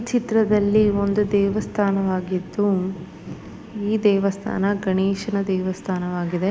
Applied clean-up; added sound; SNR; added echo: none; Thunder; 15 dB; none.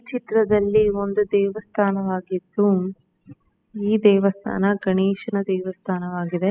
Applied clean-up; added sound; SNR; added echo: classical method spectral subtraction.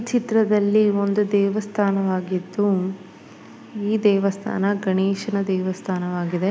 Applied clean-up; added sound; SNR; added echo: none; none; none; none.